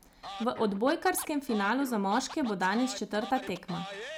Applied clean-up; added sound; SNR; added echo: none; Scratching (performance technique); 13 dB; none.